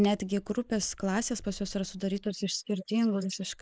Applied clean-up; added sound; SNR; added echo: neural mask model Resemble Enhance denoiser.